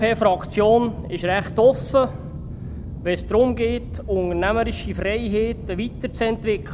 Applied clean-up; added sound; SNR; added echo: none; Aircraft; 10 dB; none.